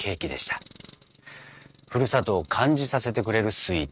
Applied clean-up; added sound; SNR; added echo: neural mask model RNNoise.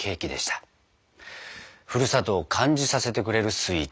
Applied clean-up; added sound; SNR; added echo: none; none; none; none.